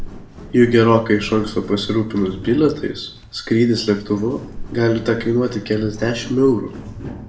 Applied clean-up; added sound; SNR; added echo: none; Walk, footsteps; 14 dB; reverberation time 0.5 s.